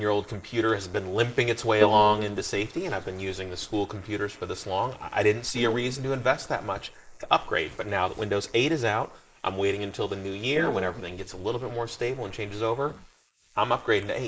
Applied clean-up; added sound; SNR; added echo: neural mask model Resemble Enhance denoiser.